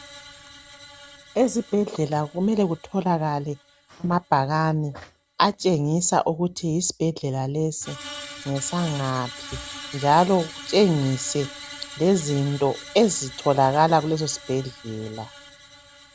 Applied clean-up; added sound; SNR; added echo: none; Screech; 18 dB; none.